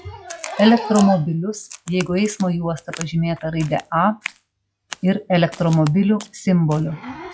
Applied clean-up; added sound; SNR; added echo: classical method log-MMSE.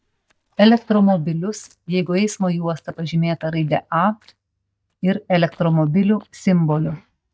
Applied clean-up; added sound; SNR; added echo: neural mask model DeepFilterNet 3.